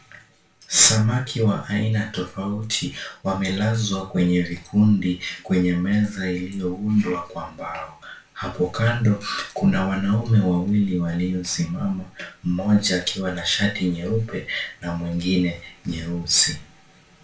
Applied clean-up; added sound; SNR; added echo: none; none; none; reverberation time 0.3 s.